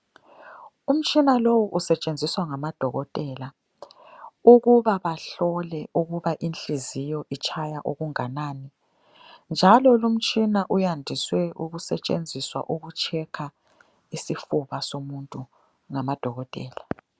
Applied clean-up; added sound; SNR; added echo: none; none; none; none.